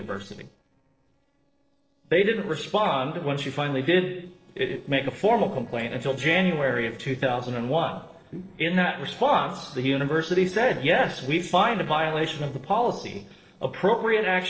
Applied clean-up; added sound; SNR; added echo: neural separator model SepFormer DNS4.